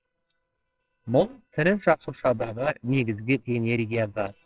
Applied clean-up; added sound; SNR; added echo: neural separator model SepFormer WHAMR!.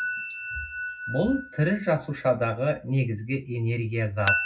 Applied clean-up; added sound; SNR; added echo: none; Chink, clink; 7 dB; reverberation time 0.4 s.